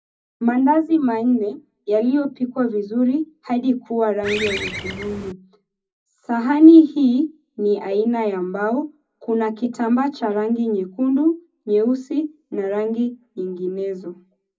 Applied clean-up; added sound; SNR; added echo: none; Bird; 9 dB; reverberation time 0.4 s.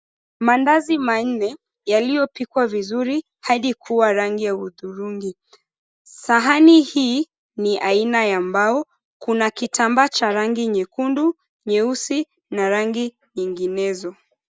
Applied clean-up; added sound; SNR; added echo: none; none; none; none.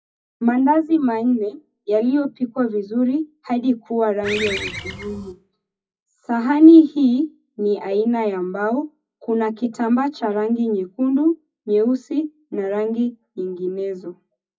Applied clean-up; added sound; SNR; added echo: classical method WPE with log-MMSE.